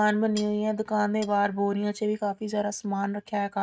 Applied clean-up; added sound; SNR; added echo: neural mask model RNNoise.